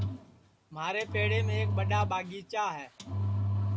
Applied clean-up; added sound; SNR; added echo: none; Engine; -3 dB; none.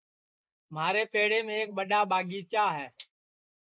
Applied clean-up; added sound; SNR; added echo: neural mask model Resemble Enhance denoiser.